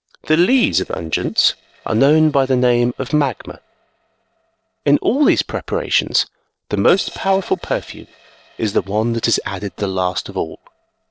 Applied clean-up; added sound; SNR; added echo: neural separator model SepFormer DNS4.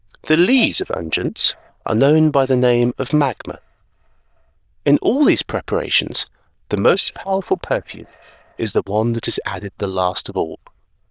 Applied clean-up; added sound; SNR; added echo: neural diffusion model UNIVERSE++.